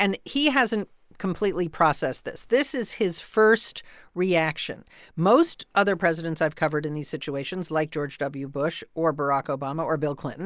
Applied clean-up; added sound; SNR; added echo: none; none; none; none.